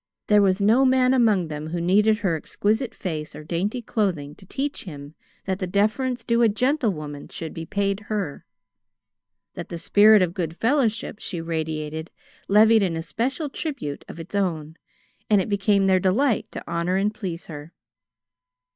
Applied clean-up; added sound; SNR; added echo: neural mask model DeepFilterNet 3.